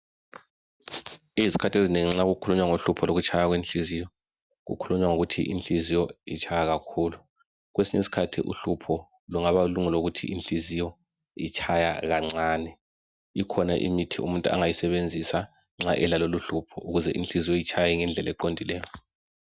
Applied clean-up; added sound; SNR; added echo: none; none; none; none.